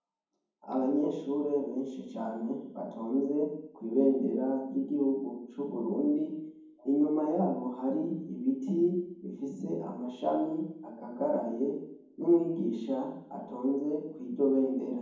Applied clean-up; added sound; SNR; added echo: none; none; none; reverberation time 1.2 s.